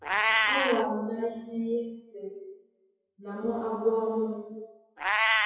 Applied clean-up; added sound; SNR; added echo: classical method WPE with log-MMSE.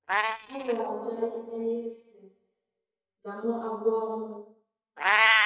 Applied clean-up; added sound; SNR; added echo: neural mask model DeepFilterNet 3.